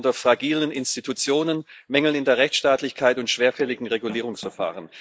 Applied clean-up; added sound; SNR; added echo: neural mask model Resemble Enhance denoiser.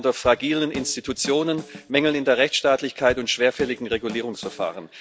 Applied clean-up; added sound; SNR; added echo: none; Drum / Drum kit; 17 dB; none.